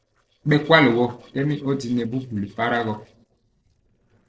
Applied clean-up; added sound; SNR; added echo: neural separator model SepFormer DNS4.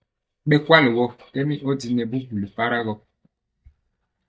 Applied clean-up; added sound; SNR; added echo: neural mask model DeepFilterNet 3.